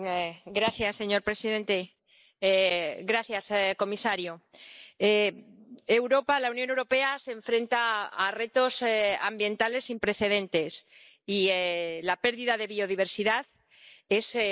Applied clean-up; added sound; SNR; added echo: neural mask model Resemble Enhance denoiser.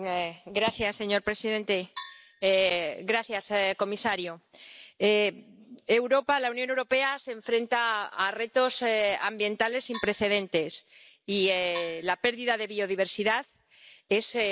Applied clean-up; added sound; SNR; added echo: none; Percussion; 20 dB; none.